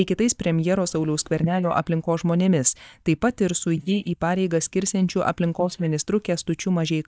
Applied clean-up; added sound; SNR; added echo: neural mask model DeepFilterNet 3.